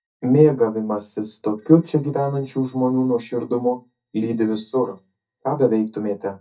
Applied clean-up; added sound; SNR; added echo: neural mask model DeepFilterNet 3.